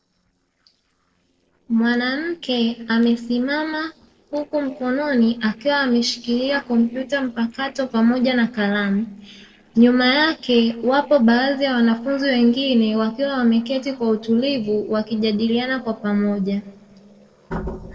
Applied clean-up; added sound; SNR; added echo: neural separator model SepFormer DNS4.